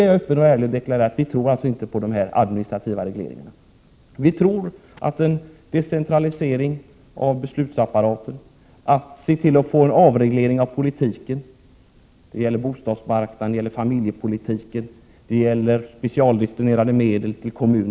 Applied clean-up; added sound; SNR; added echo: none; none; none; none.